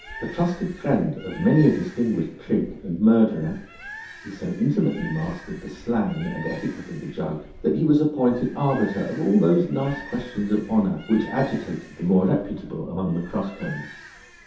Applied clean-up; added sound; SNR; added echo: none; Bird; 18 dB; reverberation time 0.5 s.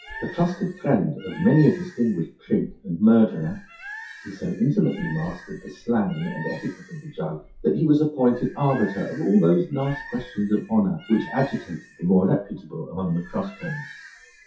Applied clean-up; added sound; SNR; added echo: classical method WPE with log-MMSE.